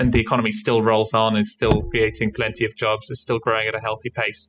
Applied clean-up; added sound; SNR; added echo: classical method spectral subtraction.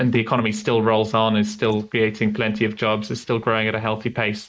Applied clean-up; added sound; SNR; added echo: neural mask model Resemble Enhance denoiser.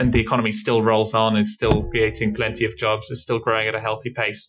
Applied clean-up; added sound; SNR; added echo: classical method Wiener filter.